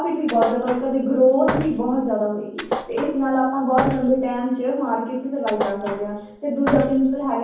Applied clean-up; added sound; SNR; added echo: none; Thump, thud; 8 dB; reverberation time 0.9 s.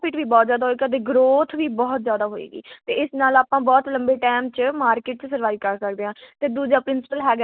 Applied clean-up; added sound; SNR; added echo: none; none; none; none.